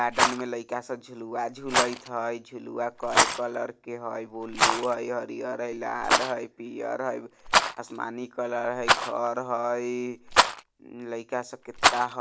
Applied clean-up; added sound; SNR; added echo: none; Rattle; -3 dB; none.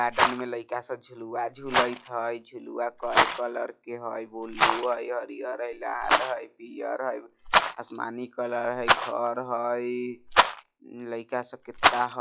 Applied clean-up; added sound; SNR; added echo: classical method log-MMSE.